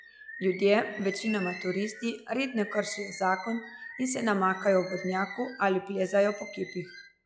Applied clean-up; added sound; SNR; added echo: classical method log-MMSE.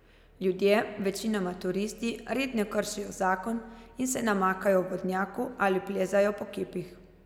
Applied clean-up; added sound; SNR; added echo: none; none; none; none.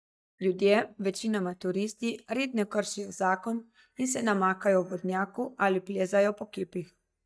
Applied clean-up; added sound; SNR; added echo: neural mask model DeepFilterNet 3.